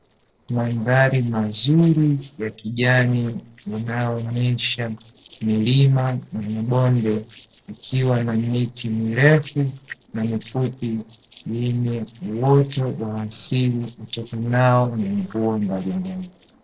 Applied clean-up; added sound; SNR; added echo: neural separator model SepFormer DNS4.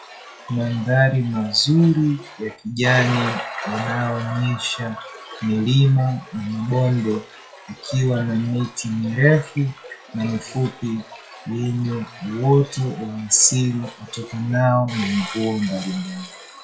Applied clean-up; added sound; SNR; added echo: classical method WPE with log-MMSE.